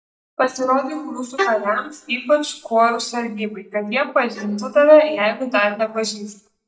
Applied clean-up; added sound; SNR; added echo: neural mask model DeepFilterNet 3.